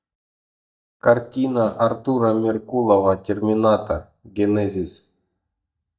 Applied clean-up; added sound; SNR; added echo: neural mask model DeepFilterNet 3.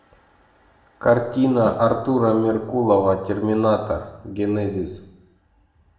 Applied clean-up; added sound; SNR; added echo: none; Snare drum; 18 dB; reverberation time 0.8 s.